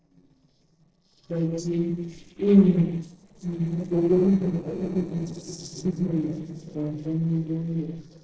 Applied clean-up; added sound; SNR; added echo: neural separator model SepFormer DNS4.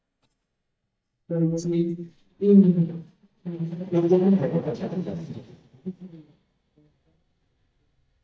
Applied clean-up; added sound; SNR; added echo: neural mask model DeepFilterNet 3.